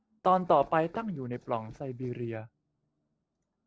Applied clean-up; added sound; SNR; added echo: neural separator model SepFormer DNS4.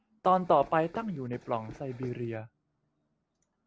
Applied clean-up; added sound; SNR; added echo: none; Run; 18 dB; none.